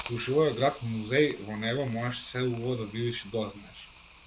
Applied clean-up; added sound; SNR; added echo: none; Hiss; 16 dB; none.